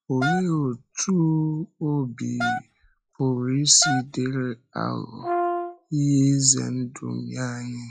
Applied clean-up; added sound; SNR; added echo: classical method log-MMSE.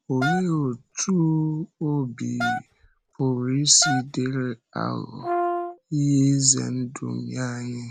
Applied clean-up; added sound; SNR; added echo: none; Brass instrument + Wind instrument, woodwind instrument; 5 dB; none.